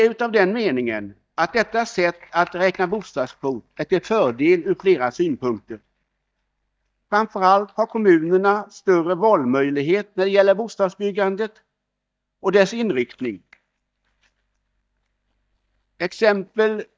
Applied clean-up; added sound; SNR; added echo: neural mask model DeepFilterNet 3.